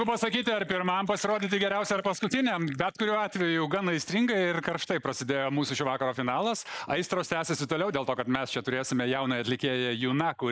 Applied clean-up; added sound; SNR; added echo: neural mask model Resemble Enhance denoiser.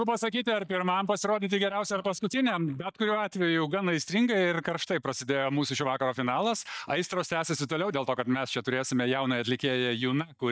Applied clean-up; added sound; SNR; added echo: neural mask model DeepFilterNet 3.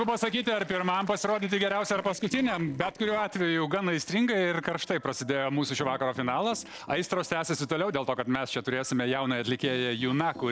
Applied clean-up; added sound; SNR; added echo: neural separator model SepFormer DNS4.